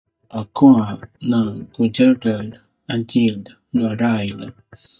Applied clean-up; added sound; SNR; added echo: neural mask model DeepFilterNet 3.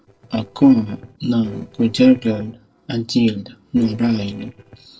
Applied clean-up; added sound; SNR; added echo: neural separator model SepFormer DNS4.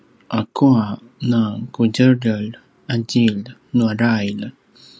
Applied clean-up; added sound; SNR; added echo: none; none; none; none.